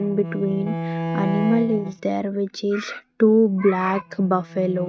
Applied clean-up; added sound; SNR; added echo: neural mask model RNNoise.